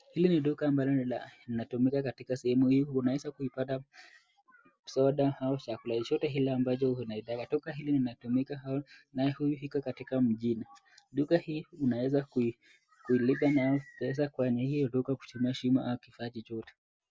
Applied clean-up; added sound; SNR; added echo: none; none; none; none.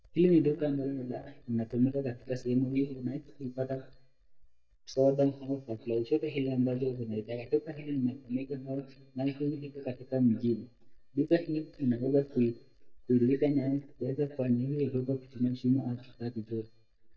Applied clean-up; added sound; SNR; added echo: neural mask model DeepFilterNet 3.